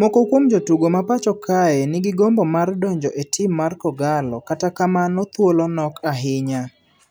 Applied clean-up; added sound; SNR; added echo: none; Keyboard (musical); 19 dB; none.